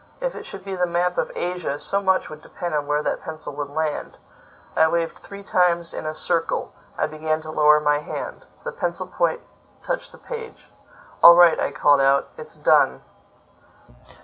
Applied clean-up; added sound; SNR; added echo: none; none; none; none.